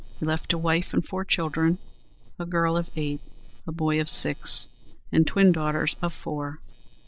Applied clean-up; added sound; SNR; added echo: neural separator model SepFormer DNS4.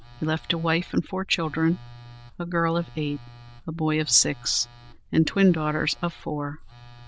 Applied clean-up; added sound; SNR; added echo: neural diffusion model UNIVERSE++.